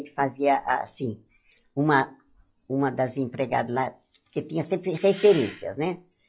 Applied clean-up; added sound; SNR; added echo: classical method log-MMSE.